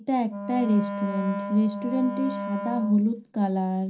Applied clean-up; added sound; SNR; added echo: none; Wind instrument, woodwind instrument; 8 dB; reverberation time 0.3 s.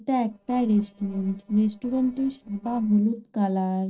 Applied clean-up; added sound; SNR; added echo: neural separator model SepFormer DNS4.